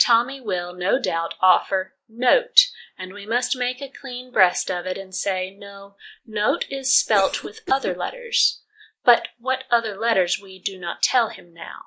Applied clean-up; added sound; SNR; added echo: neural mask model Resemble Enhance denoiser.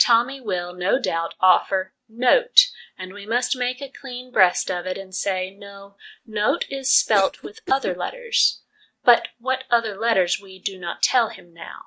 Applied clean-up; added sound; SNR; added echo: neural mask model RNNoise.